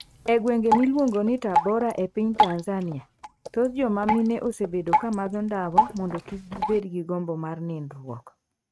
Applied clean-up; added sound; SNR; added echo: neural mask model RNNoise.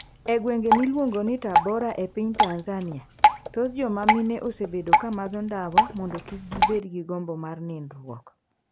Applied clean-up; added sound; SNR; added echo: none; Drip; -1 dB; none.